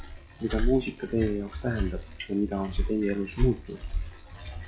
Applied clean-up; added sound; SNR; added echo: classical method log-MMSE.